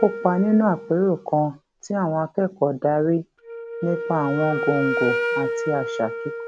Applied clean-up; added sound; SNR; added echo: none; Wind instrument, woodwind instrument; 6 dB; none.